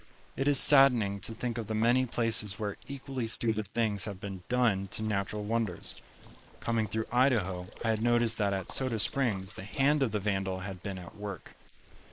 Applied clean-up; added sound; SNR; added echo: neural mask model Resemble Enhance denoiser.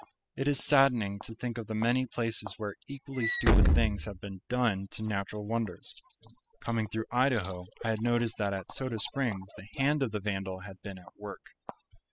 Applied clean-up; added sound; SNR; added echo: classical method spectral subtraction.